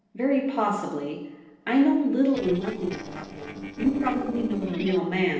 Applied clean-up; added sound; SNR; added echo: neural separator model SepFormer DNS4.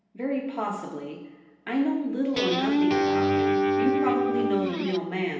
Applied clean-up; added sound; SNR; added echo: none; Guitar; -5 dB; reverberation time 0.9 s.